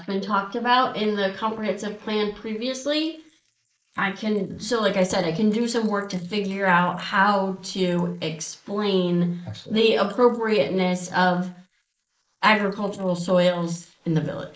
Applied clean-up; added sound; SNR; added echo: neural mask model Resemble Enhance denoiser.